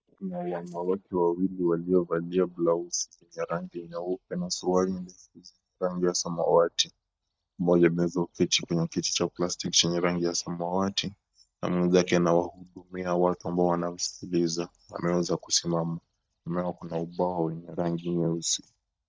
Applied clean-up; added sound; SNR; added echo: neural mask model DeepFilterNet 3.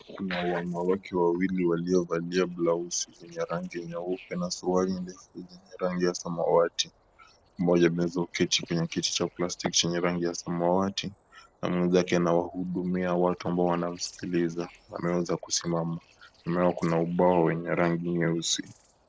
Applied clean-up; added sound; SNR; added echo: neural separator model SepFormer DNS4.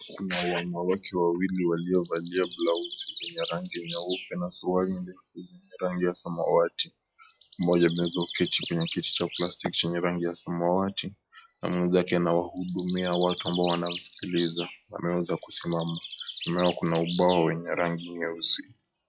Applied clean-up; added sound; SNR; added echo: classical method log-MMSE.